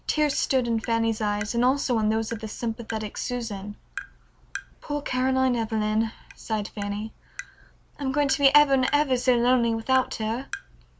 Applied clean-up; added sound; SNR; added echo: none; Tap; 18 dB; none.